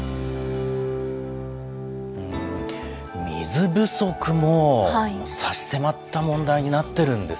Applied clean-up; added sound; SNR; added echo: none; none; none; none.